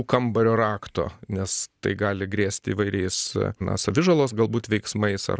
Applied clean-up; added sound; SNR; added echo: none; none; none; none.